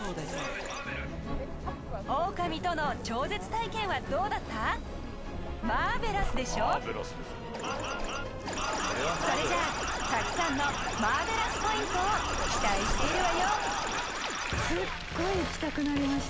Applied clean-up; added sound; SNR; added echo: none; Zipper (clothing); 7 dB; none.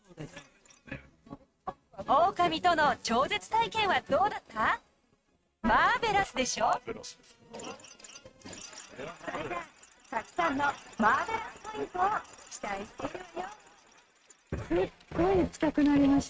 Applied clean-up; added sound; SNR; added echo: neural mask model RNNoise.